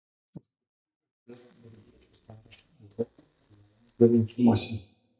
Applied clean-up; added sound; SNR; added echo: neural mask model DeepFilterNet 3.